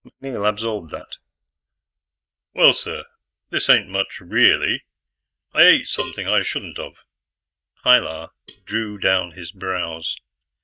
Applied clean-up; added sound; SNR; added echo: neural mask model DeepFilterNet 3.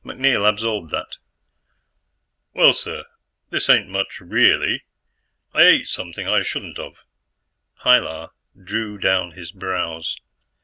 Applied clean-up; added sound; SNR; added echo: none; none; none; none.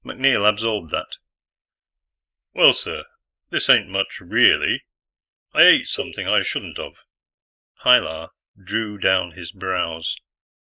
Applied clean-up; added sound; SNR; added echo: neural mask model Resemble Enhance denoiser.